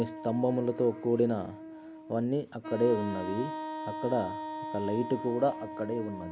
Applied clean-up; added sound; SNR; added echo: none; Wind instrument, woodwind instrument; 9 dB; none.